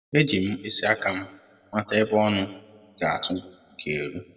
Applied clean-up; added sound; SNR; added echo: none; none; none; reverberation time 0.8 s.